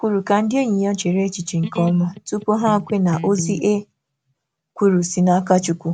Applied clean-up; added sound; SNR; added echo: none; Electric guitar; 11 dB; none.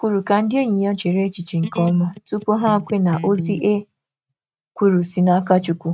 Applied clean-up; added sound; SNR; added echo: neural mask model RNNoise.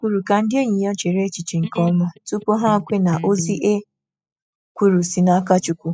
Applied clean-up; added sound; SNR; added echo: classical method spectral subtraction.